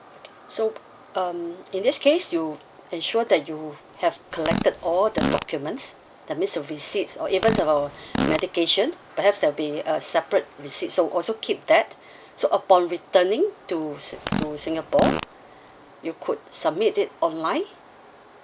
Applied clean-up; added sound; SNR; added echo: none; Fart; 6 dB; none.